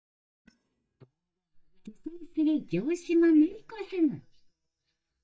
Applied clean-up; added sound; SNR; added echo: neural mask model DeepFilterNet 3.